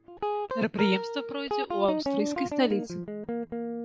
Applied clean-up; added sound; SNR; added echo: none; Guitar; 1 dB; none.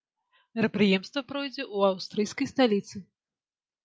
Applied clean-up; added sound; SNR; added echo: none; none; none; none.